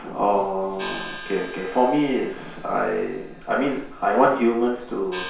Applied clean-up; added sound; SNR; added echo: none; Gong; 16 dB; reverberation time 0.6 s.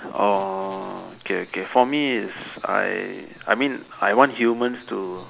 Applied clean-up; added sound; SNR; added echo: none; none; none; none.